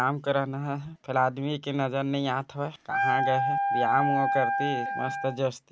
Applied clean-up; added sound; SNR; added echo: none; Wind instrument, woodwind instrument; -1 dB; none.